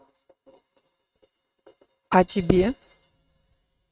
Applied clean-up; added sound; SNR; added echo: neural mask model RNNoise.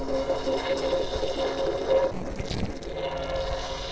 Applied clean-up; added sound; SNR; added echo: neural separator model SepFormer DNS4.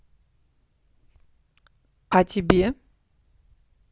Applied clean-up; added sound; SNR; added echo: none; none; none; none.